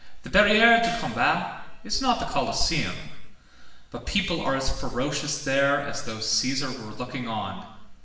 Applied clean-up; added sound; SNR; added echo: none; Gong; 17 dB; reverberation time 1.0 s.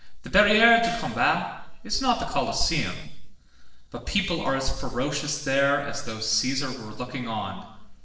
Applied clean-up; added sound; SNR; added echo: neural separator model SepFormer DNS4.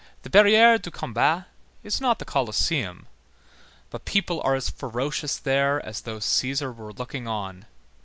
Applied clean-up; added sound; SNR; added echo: none; none; none; none.